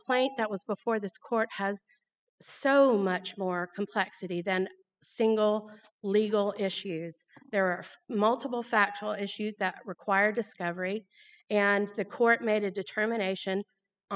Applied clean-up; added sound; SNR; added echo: classical method spectral subtraction.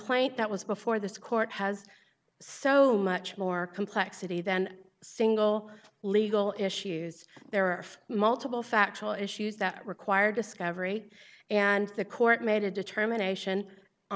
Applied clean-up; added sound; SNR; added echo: none; none; none; none.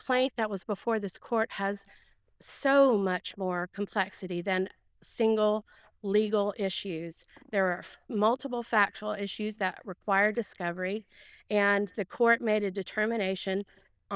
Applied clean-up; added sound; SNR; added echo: neural diffusion model UNIVERSE++.